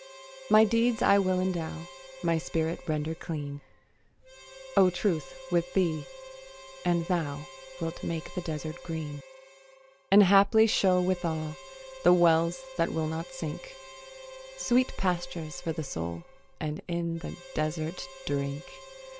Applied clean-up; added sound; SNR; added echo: none; Harmonica; 17 dB; none.